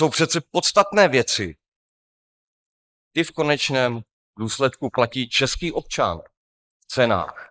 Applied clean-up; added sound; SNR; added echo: neural mask model Resemble Enhance denoiser.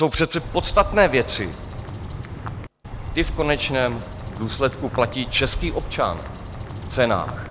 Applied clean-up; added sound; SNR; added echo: none; Bird vocalization, bird call, bird song; 7 dB; none.